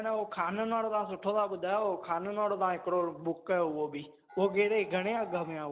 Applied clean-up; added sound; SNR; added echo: none; Animal; 16 dB; none.